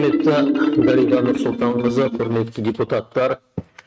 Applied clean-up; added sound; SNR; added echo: neural mask model RNNoise.